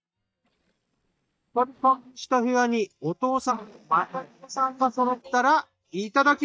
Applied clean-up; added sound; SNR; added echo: neural mask model DeepFilterNet 3.